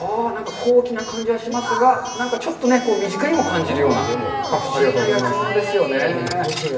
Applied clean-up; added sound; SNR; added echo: none; Coin (dropping) / Alarm; 16 dB; reverberation time 2.6 s.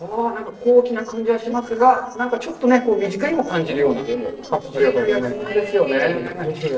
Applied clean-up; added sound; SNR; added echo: neural separator model SepFormer DNS4.